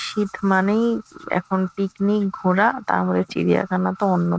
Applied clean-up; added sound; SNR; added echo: neural mask model RNNoise.